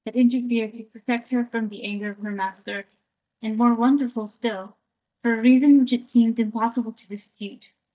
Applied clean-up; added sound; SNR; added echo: neural mask model DeepFilterNet 3.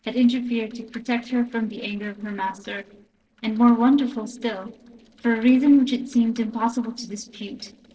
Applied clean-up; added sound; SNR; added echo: neural separator model SepFormer DNS4.